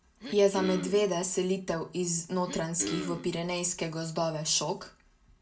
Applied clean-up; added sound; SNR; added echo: none; Cough; 8 dB; reverberation time 0.2 s.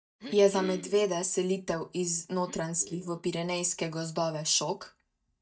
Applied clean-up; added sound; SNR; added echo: neural mask model DeepFilterNet 3.